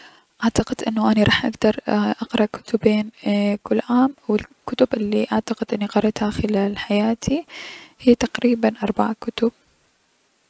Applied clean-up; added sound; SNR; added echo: none; none; none; none.